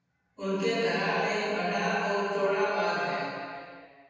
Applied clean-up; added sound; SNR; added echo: none; none; none; reverberation time 2.1 s.